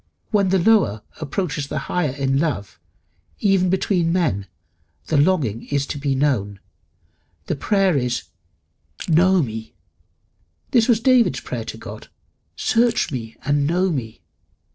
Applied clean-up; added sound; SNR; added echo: neural separator model SepFormer DNS4.